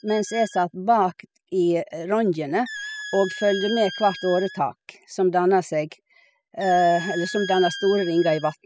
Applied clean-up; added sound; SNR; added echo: classical method spectral subtraction.